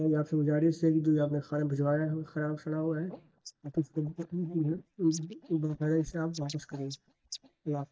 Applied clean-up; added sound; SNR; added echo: neural mask model DeepFilterNet 3.